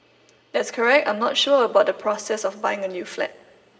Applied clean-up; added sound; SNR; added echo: none; none; none; reverberation time 1.8 s.